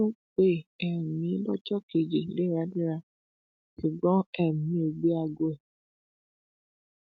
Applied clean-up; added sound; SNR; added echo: none; none; none; none.